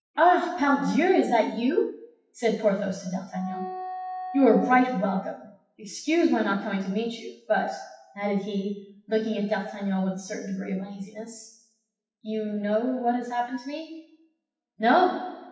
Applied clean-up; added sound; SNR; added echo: classical method WPE with log-MMSE.